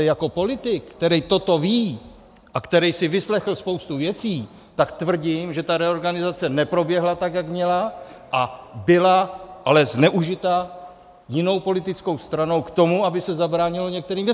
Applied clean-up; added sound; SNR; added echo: none; none; none; none.